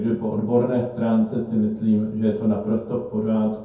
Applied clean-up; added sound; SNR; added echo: none; none; none; reverberation time 0.6 s.